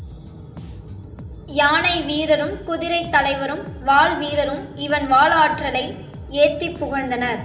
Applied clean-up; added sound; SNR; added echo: none; Bass guitar; 18 dB; reverberation time 0.9 s.